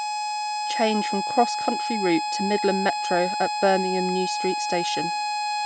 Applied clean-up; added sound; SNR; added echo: none; Harmonica; 1 dB; none.